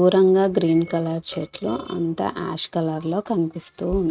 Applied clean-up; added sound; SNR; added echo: neural mask model RNNoise.